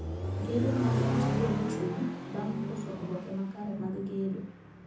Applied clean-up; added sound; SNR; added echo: none; Accelerating, revving, vroom; -1 dB; reverberation time 0.5 s.